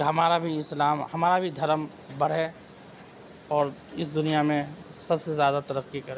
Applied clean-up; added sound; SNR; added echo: none; none; none; none.